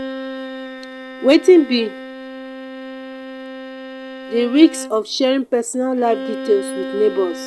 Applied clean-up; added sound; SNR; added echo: none; Bowed string instrument; 12 dB; none.